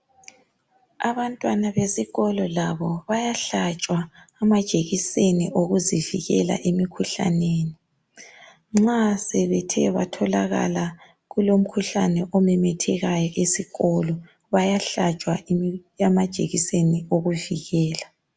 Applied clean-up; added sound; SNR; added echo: none; none; none; none.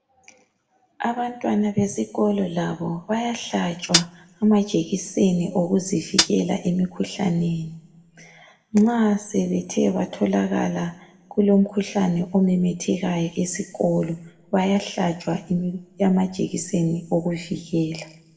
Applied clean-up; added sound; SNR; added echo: none; Hi-hat; 4 dB; reverberation time 0.9 s.